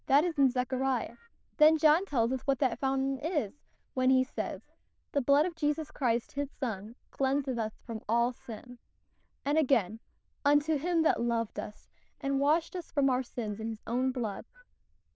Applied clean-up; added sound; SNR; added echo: neural diffusion model UNIVERSE++.